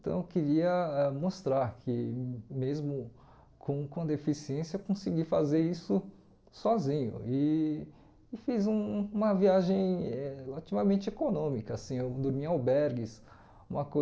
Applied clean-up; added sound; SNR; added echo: none; none; none; reverberation time 0.5 s.